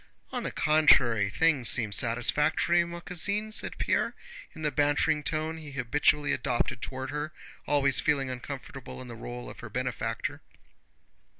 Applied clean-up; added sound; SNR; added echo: none; none; none; none.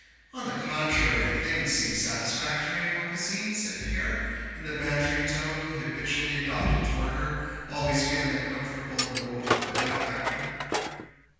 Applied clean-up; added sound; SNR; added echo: none; Tools; 2 dB; reverberation time 2.1 s.